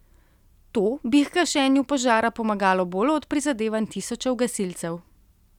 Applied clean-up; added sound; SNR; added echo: none; none; none; none.